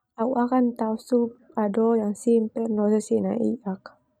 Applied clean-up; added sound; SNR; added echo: none; none; none; none.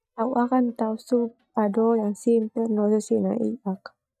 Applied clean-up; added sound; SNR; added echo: neural mask model DeepFilterNet 3.